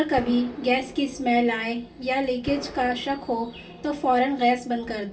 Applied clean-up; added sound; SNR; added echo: none; Gunshot, gunfire; 17 dB; reverberation time 0.2 s.